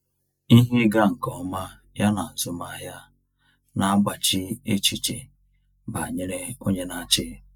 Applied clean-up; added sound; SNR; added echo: neural mask model DeepFilterNet 3.